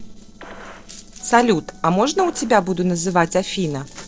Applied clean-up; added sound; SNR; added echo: neural separator model SepFormer DNS4.